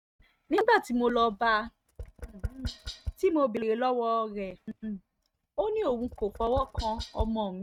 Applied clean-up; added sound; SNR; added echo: neural mask model RNNoise.